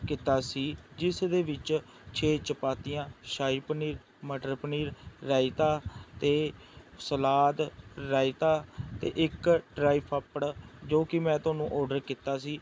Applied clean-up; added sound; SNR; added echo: none; none; none; none.